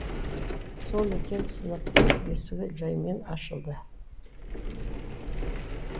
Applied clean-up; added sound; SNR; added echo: none; Sliding door; -5 dB; none.